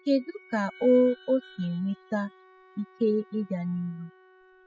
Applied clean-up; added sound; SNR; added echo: classical method spectral subtraction.